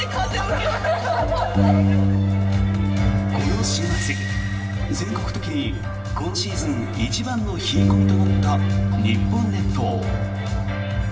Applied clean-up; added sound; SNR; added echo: none; Bass guitar; -3 dB; reverberation time 0.8 s.